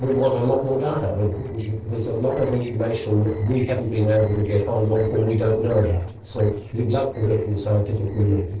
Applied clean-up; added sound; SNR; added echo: neural separator model SepFormer DNS4.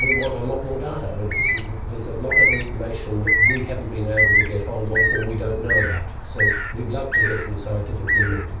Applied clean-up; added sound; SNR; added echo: none; Bird; -4 dB; reverberation time 0.3 s.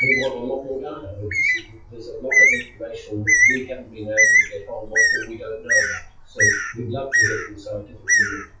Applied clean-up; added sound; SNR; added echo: classical method WPE with log-MMSE.